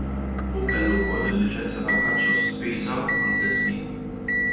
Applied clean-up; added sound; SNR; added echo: none; Motor vehicle (road) / Engine; -4 dB; reverberation time 0.7 s.